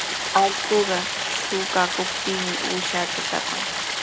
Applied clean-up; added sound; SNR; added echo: none; Stream; 0 dB; none.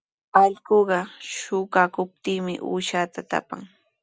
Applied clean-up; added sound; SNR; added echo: none; none; none; none.